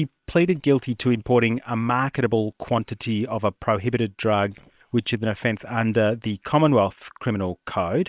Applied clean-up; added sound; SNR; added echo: neural separator model SepFormer WHAM!.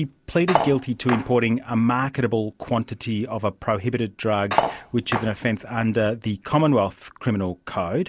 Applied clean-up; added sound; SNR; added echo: none; Cutlery, silverware; 4 dB; none.